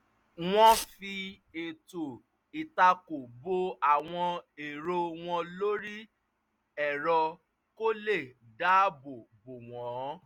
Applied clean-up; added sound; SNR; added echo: none; Tearing; 12 dB; none.